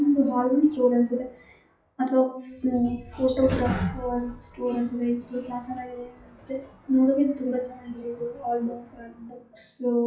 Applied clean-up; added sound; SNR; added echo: classical method WPE with log-MMSE.